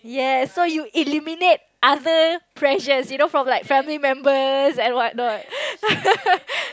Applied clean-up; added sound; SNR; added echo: none; none; none; none.